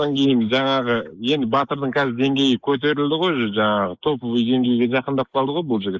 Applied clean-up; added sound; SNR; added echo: neural mask model Resemble Enhance denoiser.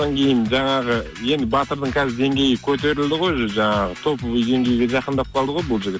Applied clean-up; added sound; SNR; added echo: none; none; none; none.